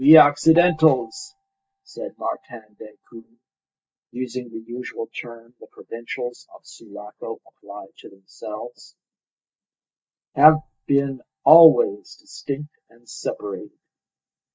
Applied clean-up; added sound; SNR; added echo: neural mask model DeepFilterNet 3.